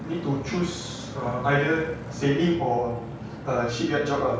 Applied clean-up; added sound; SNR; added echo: none; Motorcycle; 16 dB; reverberation time 0.5 s.